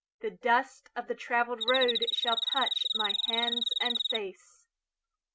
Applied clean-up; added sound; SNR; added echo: neural mask model RNNoise.